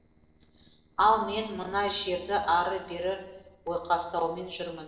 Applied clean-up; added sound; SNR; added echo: neural separator model SepFormer DNS4.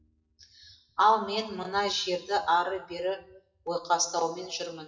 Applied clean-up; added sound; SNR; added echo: classical method WPE with log-MMSE.